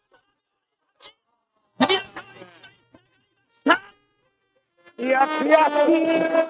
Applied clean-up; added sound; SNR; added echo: neural mask model RNNoise.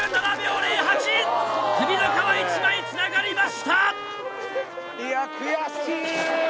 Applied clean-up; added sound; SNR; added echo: none; Trumpet; 12 dB; none.